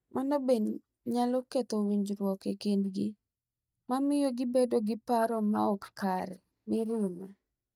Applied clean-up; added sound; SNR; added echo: neural mask model DeepFilterNet 3.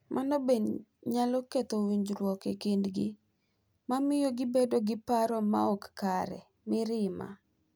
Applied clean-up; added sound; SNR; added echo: none; none; none; none.